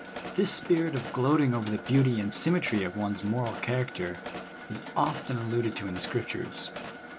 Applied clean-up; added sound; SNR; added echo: none; Mechanisms; 12 dB; none.